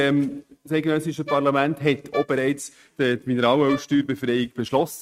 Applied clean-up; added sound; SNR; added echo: neural mask model RNNoise.